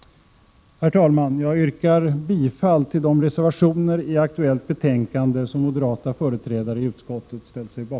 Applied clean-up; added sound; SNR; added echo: none; none; none; none.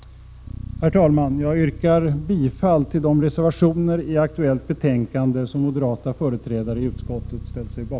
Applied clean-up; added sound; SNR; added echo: none; Bass guitar; 15 dB; none.